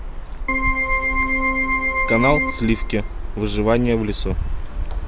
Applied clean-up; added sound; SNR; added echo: none; Keyboard (musical); 0 dB; none.